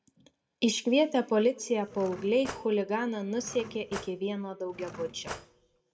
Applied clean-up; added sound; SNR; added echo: none; Cutlery, silverware / Drawer open or close; 15 dB; reverberation time 0.4 s.